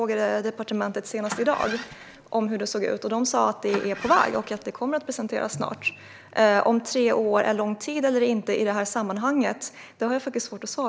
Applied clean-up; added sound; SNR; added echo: none; Engine starting; 13 dB; none.